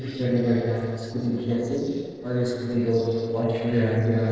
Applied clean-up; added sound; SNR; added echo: neural separator model SepFormer DNS4.